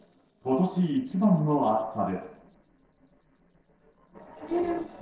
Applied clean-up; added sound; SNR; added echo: neural separator model SepFormer DNS4.